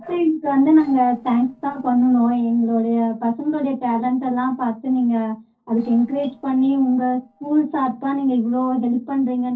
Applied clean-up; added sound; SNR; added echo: neural separator model SepFormer DNS4.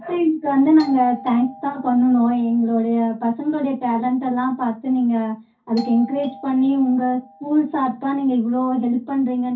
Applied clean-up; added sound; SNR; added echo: none; Doorbell; 20 dB; reverberation time 0.3 s.